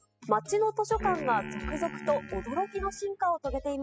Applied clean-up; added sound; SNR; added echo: classical method spectral subtraction.